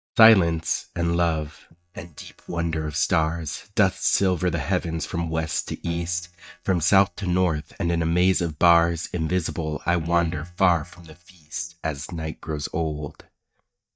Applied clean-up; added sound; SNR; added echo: neural mask model DeepFilterNet 3.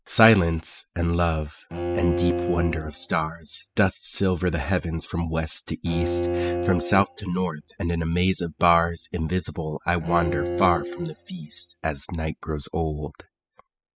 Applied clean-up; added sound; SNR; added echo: classical method spectral subtraction.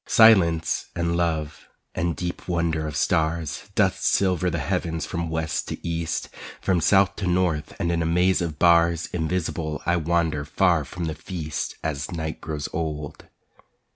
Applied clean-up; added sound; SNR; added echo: none; none; none; none.